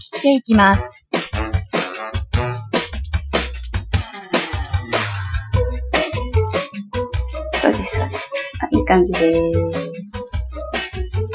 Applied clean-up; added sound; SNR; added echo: classical method Wiener filter.